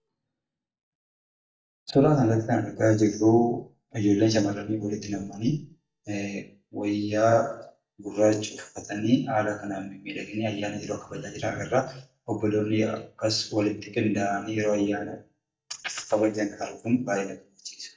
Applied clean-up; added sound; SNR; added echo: neural mask model DeepFilterNet 3.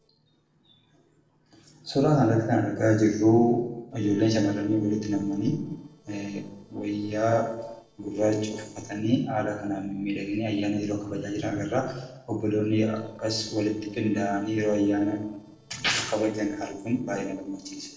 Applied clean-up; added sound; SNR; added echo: neural separator model SepFormer DNS4.